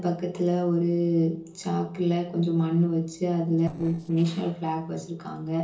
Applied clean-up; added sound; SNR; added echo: neural separator model SepFormer DNS4.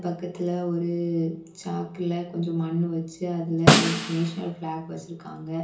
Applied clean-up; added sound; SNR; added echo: none; Snare drum; -4 dB; reverberation time 0.6 s.